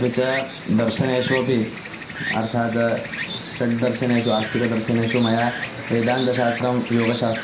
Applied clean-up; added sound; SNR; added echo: none; Insect; 7 dB; reverberation time 0.5 s.